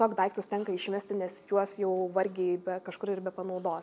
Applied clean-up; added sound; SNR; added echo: none; none; none; none.